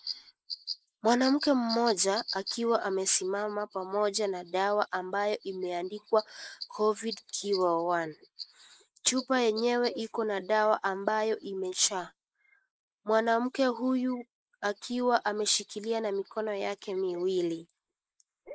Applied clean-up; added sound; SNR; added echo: neural mask model Resemble Enhance denoiser.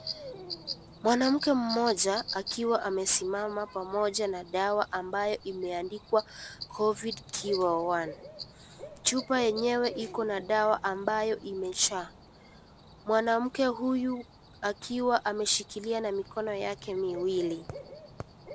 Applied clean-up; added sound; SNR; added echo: none; Cricket / Bird; 19 dB; none.